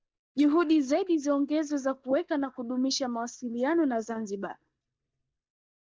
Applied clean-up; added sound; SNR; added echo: neural mask model DeepFilterNet 3.